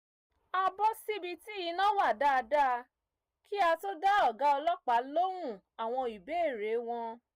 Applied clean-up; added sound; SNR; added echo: none; none; none; none.